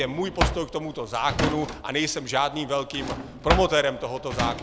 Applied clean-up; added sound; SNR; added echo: none; Drawer open or close; 4 dB; none.